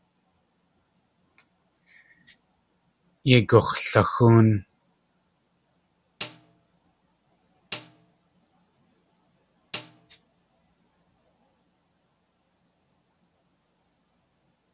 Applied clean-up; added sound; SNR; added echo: none; Snare drum; 16 dB; none.